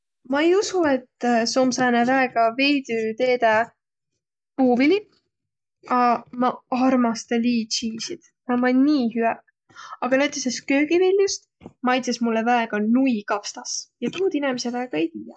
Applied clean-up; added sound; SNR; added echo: none; none; none; none.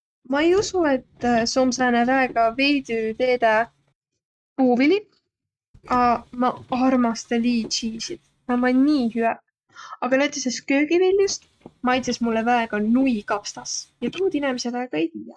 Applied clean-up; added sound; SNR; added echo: neural mask model RNNoise.